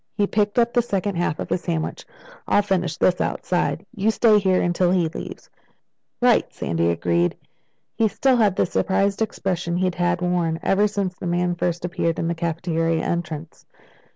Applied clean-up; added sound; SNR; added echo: none; none; none; none.